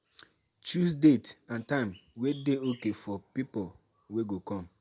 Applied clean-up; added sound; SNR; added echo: none; none; none; none.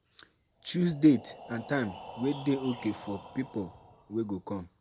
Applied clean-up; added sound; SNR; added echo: none; Breathing; 17 dB; none.